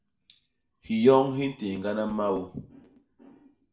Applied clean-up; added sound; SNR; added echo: none; none; none; reverberation time 0.4 s.